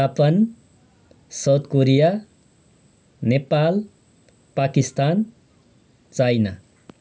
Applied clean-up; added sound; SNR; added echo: none; none; none; none.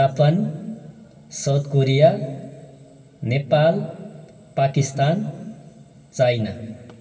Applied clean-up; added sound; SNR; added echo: none; none; none; reverberation time 2.9 s.